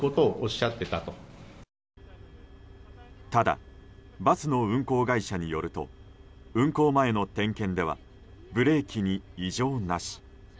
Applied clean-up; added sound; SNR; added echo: none; none; none; none.